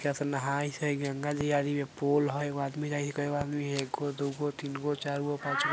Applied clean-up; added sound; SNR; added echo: none; none; none; none.